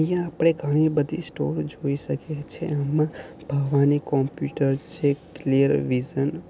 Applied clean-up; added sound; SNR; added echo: none; none; none; none.